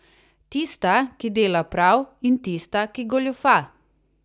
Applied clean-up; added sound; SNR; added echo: none; none; none; none.